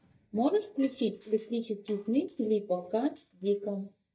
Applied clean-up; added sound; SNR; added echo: neural mask model DeepFilterNet 3.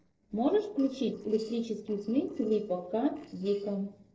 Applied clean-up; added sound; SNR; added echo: neural separator model SepFormer DNS4.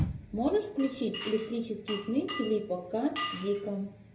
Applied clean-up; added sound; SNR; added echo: none; Glass; 9 dB; reverberation time 0.3 s.